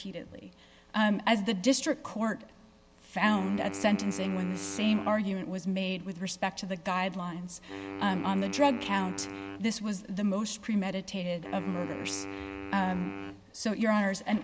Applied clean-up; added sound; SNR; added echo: none; Wind instrument, woodwind instrument; 11 dB; none.